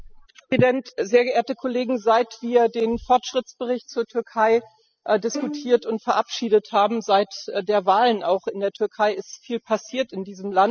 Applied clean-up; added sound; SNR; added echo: classical method spectral subtraction.